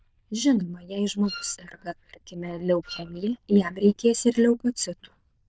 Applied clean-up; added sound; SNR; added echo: neural diffusion model UNIVERSE++.